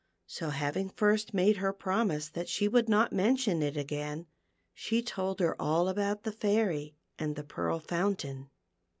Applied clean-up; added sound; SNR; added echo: none; none; none; none.